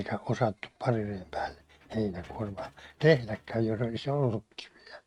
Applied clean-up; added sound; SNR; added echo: neural mask model RNNoise.